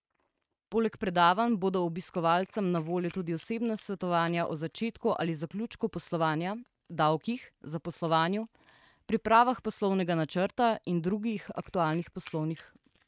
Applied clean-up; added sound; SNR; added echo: neural mask model RNNoise.